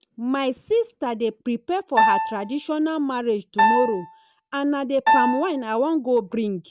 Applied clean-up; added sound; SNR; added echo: none; Piano; 0 dB; none.